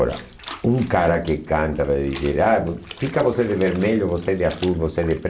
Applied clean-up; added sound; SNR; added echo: none; Trickle, dribble / Splash, splatter; 18 dB; none.